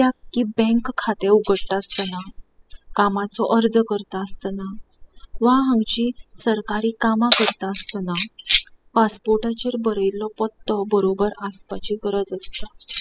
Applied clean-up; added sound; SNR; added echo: classical method spectral subtraction.